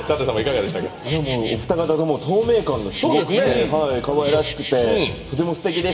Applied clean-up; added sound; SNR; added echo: none; Insect; 16 dB; reverberation time 2.0 s.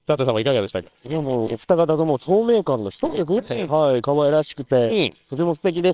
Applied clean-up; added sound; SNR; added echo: neural separator model SepFormer WHAMR!.